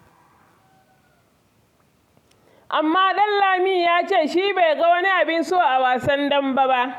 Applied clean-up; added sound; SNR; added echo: none; none; none; none.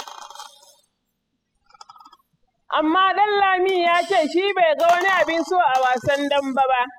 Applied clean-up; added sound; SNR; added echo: classical method spectral subtraction.